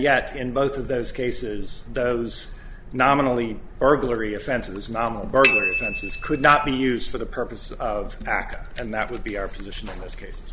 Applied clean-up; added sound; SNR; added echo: none; Bicycle bell; 4 dB; none.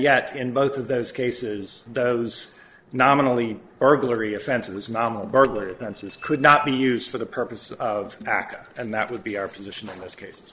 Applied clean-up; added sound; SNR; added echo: neural separator model SepFormer DNS4.